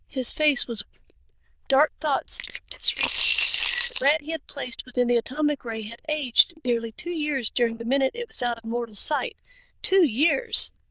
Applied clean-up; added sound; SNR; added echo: neural diffusion model UNIVERSE++.